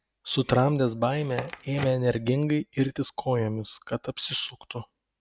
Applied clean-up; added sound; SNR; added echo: none; Crackle; 16 dB; none.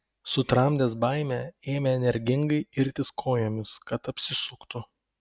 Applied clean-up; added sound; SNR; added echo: none; none; none; none.